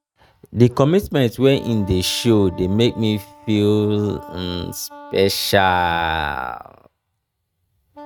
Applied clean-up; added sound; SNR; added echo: neural mask model RNNoise.